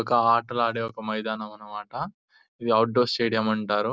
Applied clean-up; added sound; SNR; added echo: none; none; none; none.